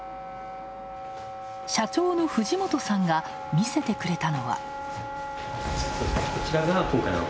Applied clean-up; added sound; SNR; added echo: none; Wind instrument, woodwind instrument; 8 dB; none.